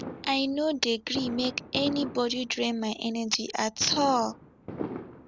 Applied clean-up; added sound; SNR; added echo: none; Fireworks; 11 dB; none.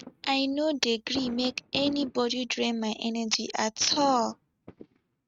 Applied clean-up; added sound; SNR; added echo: neural mask model RNNoise.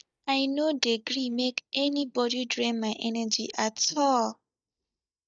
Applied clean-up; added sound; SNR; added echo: neural mask model DeepFilterNet 3.